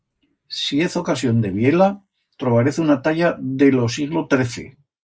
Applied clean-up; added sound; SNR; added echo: neural mask model Resemble Enhance denoiser.